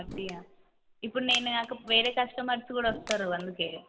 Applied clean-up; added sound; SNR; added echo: none; Crushing + Whoosh, swoosh, swish; 13 dB; none.